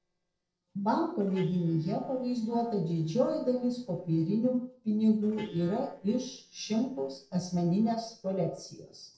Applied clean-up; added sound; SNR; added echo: neural separator model SepFormer DNS4.